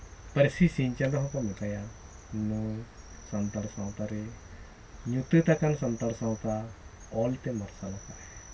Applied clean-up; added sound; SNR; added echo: none; Cricket; 16 dB; reverberation time 0.1 s.